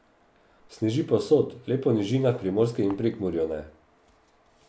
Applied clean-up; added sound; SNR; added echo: none; none; none; none.